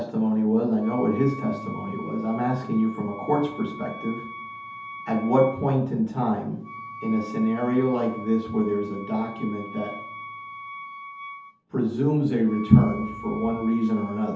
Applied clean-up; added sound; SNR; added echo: none; Wind instrument, woodwind instrument; 15 dB; reverberation time 0.6 s.